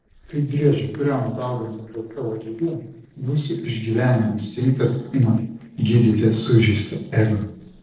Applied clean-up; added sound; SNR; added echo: neural separator model SepFormer DNS4.